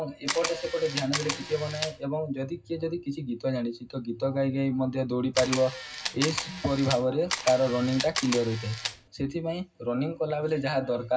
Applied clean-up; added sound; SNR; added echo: none; Camera; 6 dB; reverberation time 0.4 s.